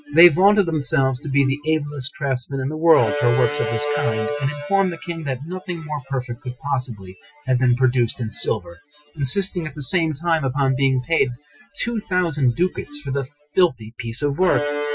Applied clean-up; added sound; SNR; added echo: classical method Wiener filter.